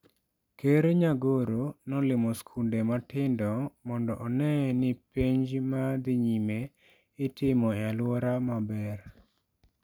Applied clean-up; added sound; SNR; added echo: none; none; none; none.